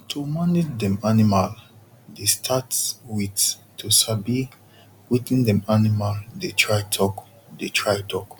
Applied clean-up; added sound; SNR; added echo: none; none; none; none.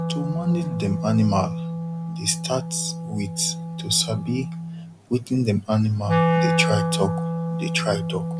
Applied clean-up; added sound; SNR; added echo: none; Wind instrument, woodwind instrument; 1 dB; none.